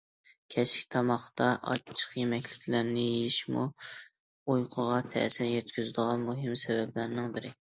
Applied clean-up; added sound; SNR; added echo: none; none; none; none.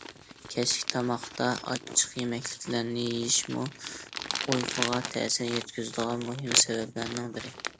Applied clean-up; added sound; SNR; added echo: none; Crumpling, crinkling; 7 dB; none.